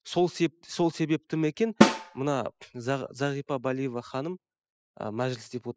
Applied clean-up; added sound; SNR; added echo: classical method spectral subtraction.